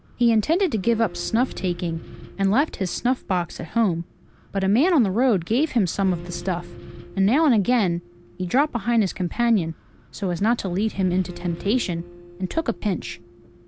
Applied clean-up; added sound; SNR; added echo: none; Acoustic guitar + Wind; 18 dB; none.